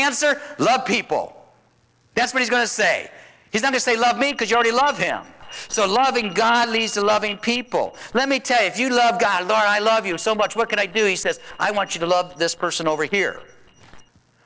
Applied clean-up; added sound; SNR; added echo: neural separator model SepFormer DNS4.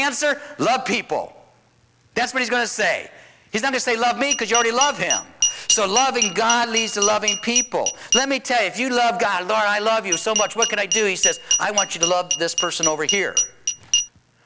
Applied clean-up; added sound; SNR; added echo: none; Glass; 1 dB; none.